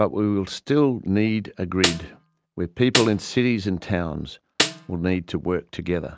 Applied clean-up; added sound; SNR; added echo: none; Snare drum; 4 dB; none.